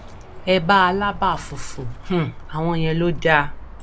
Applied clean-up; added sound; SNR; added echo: none; Bird; 10 dB; none.